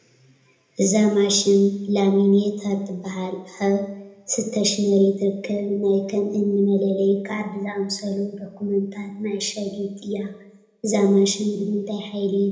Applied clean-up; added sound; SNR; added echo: none; none; none; reverberation time 0.6 s.